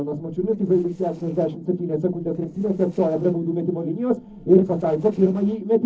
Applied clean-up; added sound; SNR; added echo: neural separator model SepFormer DNS4.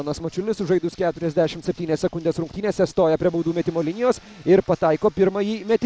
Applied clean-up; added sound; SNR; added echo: none; none; none; none.